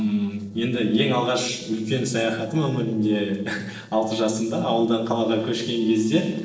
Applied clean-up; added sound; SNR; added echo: neural separator model SepFormer DNS4.